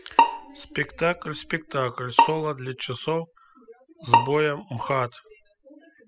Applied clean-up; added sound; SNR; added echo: classical method spectral subtraction.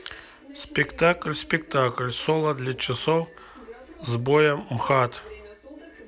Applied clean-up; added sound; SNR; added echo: none; none; none; none.